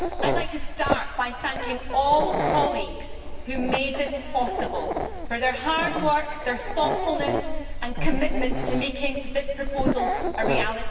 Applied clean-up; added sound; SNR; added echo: none; Dog; 0 dB; reverberation time 2.6 s.